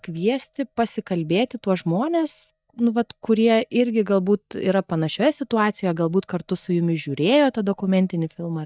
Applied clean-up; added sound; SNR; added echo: neural mask model DeepFilterNet 3.